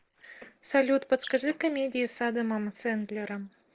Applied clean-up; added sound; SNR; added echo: neural separator model SepFormer DNS4.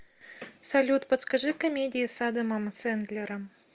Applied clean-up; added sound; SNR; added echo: none; none; none; none.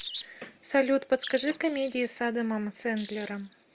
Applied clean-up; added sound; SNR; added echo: none; Wild animals; 17 dB; none.